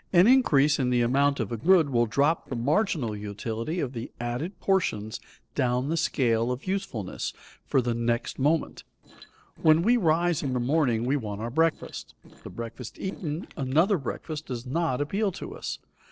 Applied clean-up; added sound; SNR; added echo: neural separator model SepFormer DNS4.